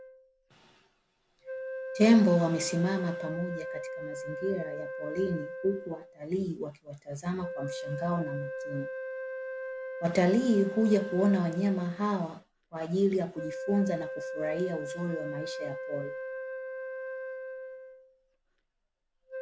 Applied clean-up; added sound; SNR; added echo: none; Wind instrument, woodwind instrument; 8 dB; none.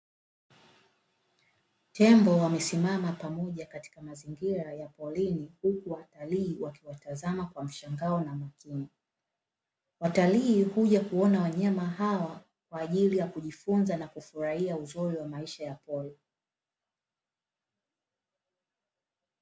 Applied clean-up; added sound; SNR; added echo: none; none; none; none.